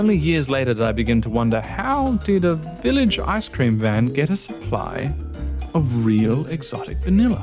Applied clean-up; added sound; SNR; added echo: none; none; none; none.